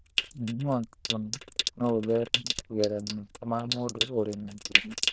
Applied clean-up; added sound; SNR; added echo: neural diffusion model UNIVERSE++.